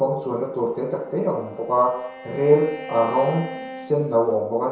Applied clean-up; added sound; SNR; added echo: none; Bowed string instrument; 16 dB; reverberation time 0.7 s.